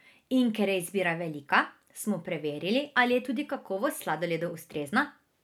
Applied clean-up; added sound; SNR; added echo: none; none; none; none.